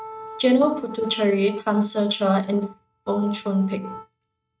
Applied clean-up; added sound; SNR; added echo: neural mask model RNNoise.